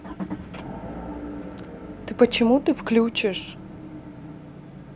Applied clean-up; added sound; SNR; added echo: none; Motor vehicle (road) / Engine; 11 dB; none.